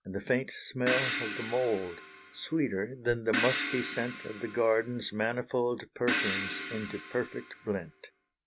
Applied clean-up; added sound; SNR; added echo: none; Crash cymbal; 4 dB; none.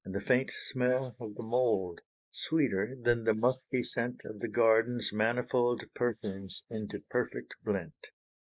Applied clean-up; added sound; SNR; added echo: neural mask model Resemble Enhance denoiser.